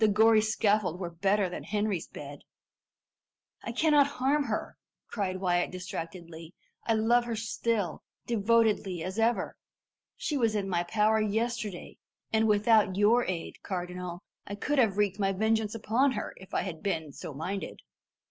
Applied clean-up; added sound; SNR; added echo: none; none; none; none.